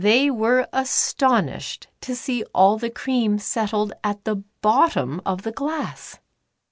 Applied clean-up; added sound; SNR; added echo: none; none; none; none.